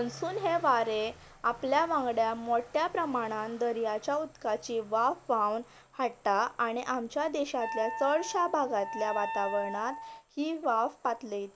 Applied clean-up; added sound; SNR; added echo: none; Wind instrument, woodwind instrument; 8 dB; none.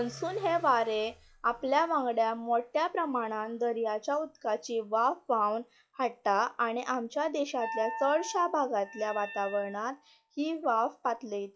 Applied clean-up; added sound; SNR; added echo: classical method log-MMSE.